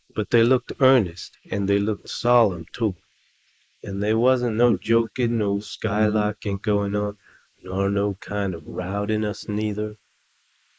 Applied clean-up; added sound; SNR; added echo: neural mask model Resemble Enhance denoiser.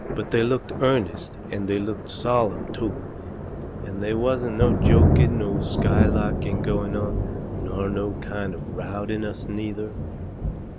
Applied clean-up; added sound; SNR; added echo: none; Thunder; -2 dB; none.